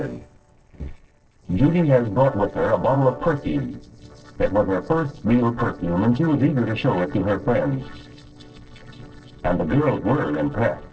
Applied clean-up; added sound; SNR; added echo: neural separator model SepFormer DNS4.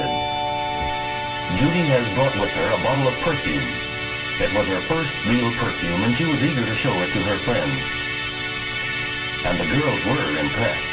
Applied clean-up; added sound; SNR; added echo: none; Musical instrument; 3 dB; reverberation time 0.1 s.